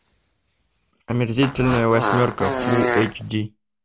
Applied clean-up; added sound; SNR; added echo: none; Fart; 1 dB; none.